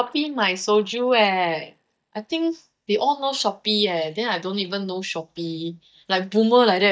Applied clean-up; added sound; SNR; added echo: neural mask model DeepFilterNet 3.